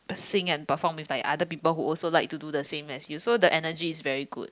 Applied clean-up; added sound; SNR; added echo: none; none; none; none.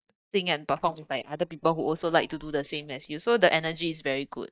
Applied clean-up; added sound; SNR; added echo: neural mask model DeepFilterNet 3.